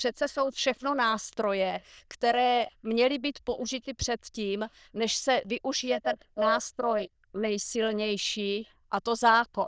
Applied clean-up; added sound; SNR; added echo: neural diffusion model UNIVERSE++.